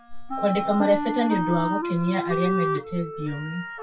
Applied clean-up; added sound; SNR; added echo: classical method WPE with log-MMSE.